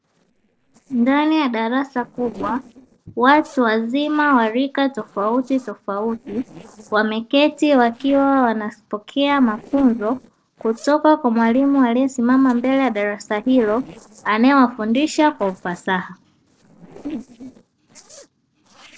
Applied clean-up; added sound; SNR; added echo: neural separator model SepFormer DNS4.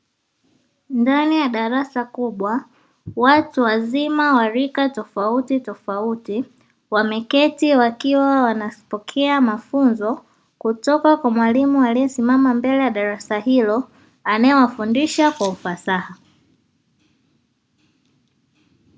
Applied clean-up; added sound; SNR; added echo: none; none; none; none.